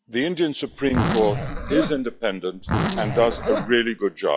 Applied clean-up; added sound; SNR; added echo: classical method log-MMSE.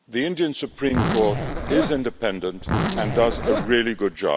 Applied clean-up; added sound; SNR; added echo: none; Zipper (clothing); 3 dB; none.